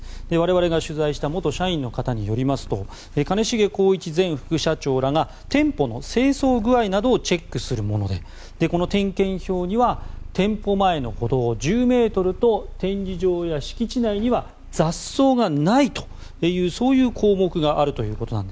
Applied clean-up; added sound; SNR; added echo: none; Purr; 14 dB; none.